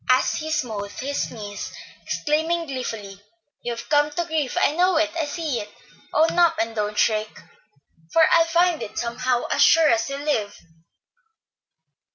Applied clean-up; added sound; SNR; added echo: none; none; none; none.